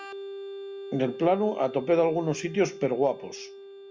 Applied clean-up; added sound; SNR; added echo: none; Organ; 13 dB; none.